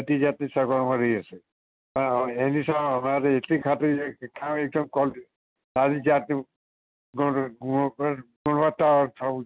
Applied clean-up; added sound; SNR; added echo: none; none; none; none.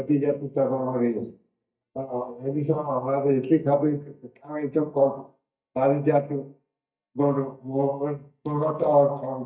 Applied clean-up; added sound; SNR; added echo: neural mask model DeepFilterNet 3.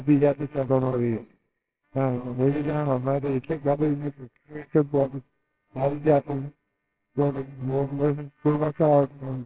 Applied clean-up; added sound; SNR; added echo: neural separator model SepFormer WHAMR!.